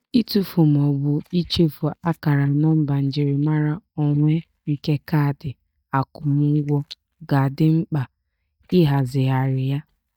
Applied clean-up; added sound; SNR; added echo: neural mask model DeepFilterNet 3.